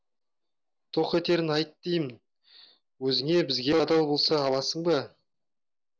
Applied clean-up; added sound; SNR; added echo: none; none; none; none.